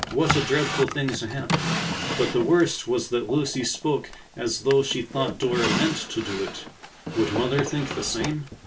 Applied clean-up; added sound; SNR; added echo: none; Drawer open or close; 5 dB; reverberation time 0.2 s.